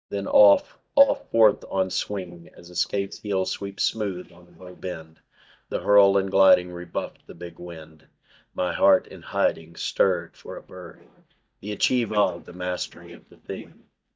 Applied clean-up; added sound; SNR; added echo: neural mask model DeepFilterNet 3.